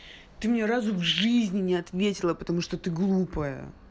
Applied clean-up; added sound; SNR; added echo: none; none; none; none.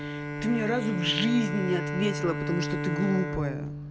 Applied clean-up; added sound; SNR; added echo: none; Bowed string instrument; 3 dB; none.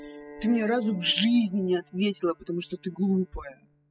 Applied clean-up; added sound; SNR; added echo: classical method spectral subtraction.